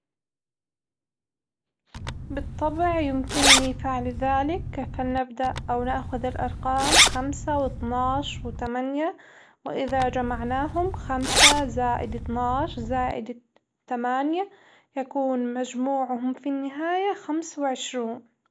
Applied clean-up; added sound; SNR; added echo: none; Zipper (clothing); -2 dB; none.